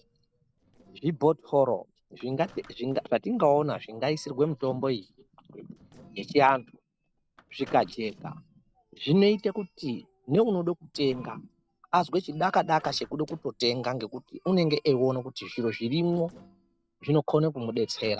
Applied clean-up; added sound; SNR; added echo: neural separator model SepFormer DNS4.